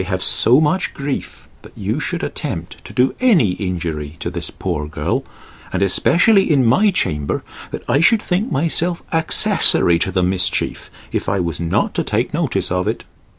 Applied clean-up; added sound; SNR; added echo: none; none; none; none.